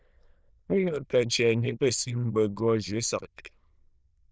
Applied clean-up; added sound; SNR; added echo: neural diffusion model UNIVERSE++.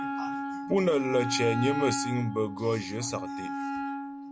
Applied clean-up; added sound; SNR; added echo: none; Wind instrument, woodwind instrument; 4 dB; none.